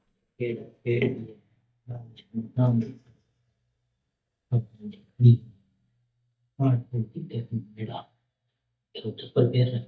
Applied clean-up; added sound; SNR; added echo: neural mask model DeepFilterNet 3.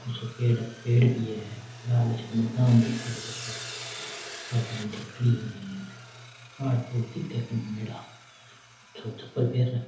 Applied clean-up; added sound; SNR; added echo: none; Sawing; 16 dB; reverberation time 2.2 s.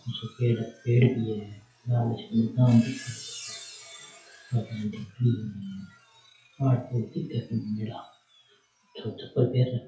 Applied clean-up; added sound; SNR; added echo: classical method WPE with log-MMSE.